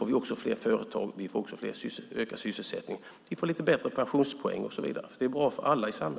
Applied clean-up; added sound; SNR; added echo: none; none; none; none.